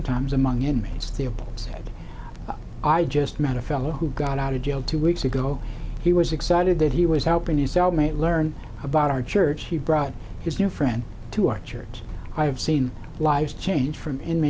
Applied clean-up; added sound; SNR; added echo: none; none; none; none.